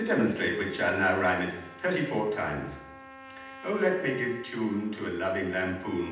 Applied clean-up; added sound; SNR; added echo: none; Trumpet; 19 dB; reverberation time 0.8 s.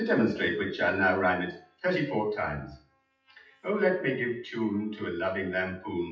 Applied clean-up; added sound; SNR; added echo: classical method WPE with log-MMSE.